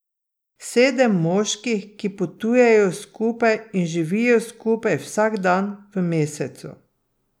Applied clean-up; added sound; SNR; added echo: none; none; none; none.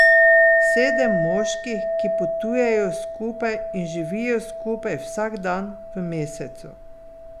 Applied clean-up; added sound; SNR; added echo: none; Chink, clink; -5 dB; none.